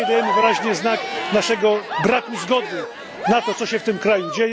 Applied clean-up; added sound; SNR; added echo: none; Crowd / Cheering; 5 dB; none.